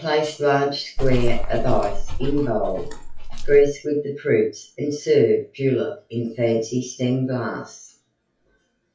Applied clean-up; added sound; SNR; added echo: classical method WPE with log-MMSE.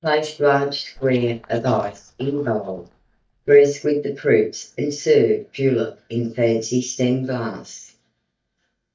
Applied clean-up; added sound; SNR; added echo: neural mask model DeepFilterNet 3.